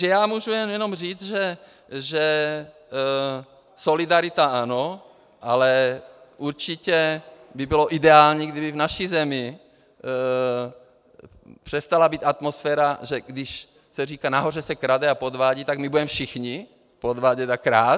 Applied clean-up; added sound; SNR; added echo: none; none; none; none.